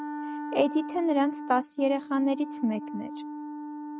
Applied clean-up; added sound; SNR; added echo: neural mask model RNNoise.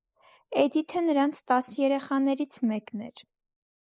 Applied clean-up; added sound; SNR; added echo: neural mask model Resemble Enhance denoiser.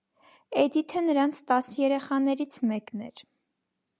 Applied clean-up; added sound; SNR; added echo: none; none; none; none.